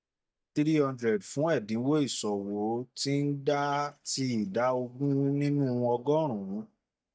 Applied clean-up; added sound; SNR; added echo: neural mask model DeepFilterNet 3.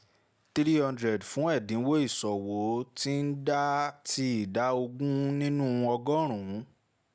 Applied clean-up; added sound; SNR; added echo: none; none; none; none.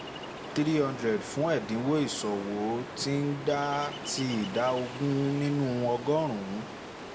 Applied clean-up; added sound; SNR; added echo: none; Ocean; 11 dB; reverberation time 0.7 s.